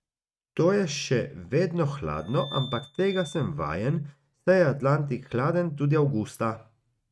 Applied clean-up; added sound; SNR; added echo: neural mask model RNNoise.